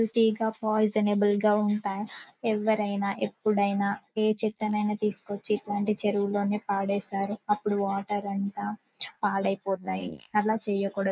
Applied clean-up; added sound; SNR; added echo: neural mask model Resemble Enhance denoiser.